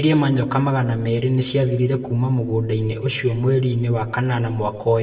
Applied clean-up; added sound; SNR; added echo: none; none; none; reverberation time 0.8 s.